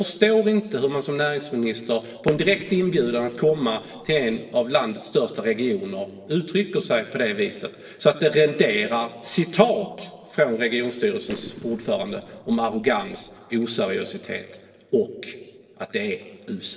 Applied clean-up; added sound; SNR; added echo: neural separator model SepFormer DNS4.